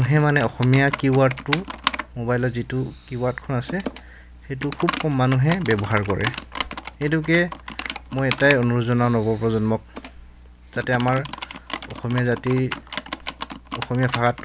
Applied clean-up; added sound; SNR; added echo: none; Computer keyboard; 10 dB; none.